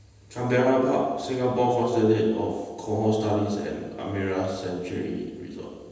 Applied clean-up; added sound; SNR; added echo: none; none; none; reverberation time 1.1 s.